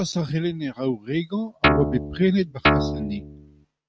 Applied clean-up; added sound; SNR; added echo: neural mask model RNNoise.